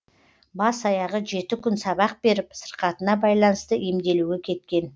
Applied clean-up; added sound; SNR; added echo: none; none; none; none.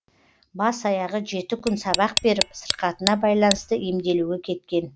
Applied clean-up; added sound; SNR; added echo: none; Tick; 6 dB; none.